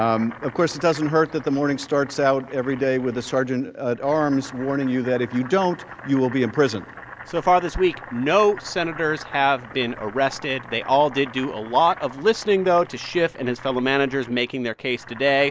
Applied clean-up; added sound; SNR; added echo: none; Boiling; 18 dB; none.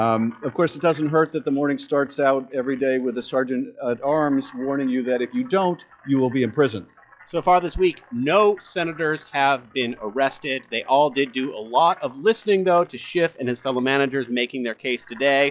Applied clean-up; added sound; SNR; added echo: classical method log-MMSE.